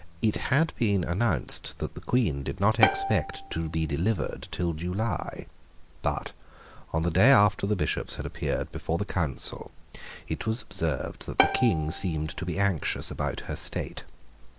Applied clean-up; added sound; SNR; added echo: none; Bowed string instrument; 5 dB; none.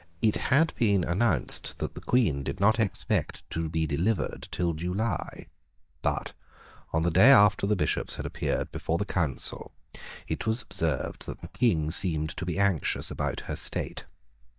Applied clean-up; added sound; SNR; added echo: neural mask model DeepFilterNet 3.